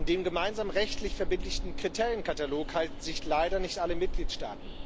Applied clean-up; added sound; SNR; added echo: none; Train; 2 dB; none.